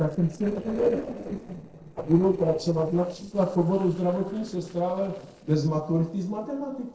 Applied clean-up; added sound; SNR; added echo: neural separator model SepFormer DNS4.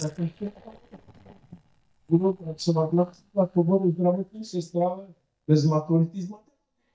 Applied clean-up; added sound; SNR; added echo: neural mask model DeepFilterNet 3.